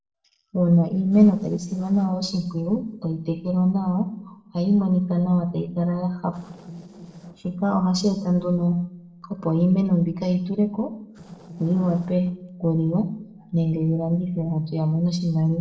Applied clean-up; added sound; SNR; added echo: neural separator model SepFormer DNS4.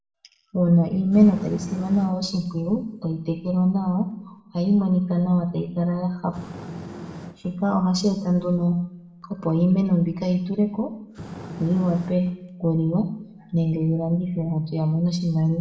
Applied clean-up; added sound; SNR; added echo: none; Fire; 18 dB; reverberation time 0.8 s.